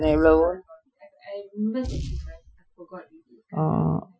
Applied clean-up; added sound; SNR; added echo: classical method Wiener filter.